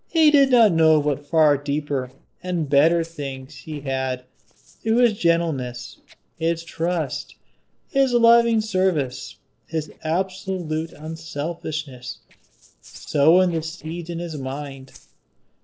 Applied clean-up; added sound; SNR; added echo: neural separator model SepFormer DNS4.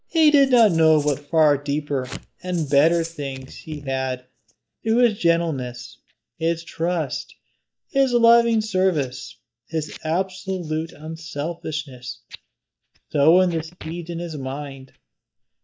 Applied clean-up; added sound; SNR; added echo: neural mask model DeepFilterNet 3.